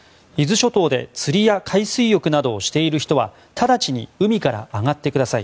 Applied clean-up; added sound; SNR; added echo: none; none; none; none.